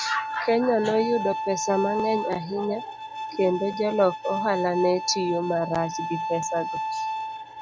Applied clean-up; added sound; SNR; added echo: none; Bowed string instrument; 6 dB; none.